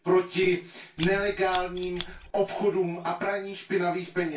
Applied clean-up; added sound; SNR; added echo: none; Scissors; 12 dB; reverberation time 0.2 s.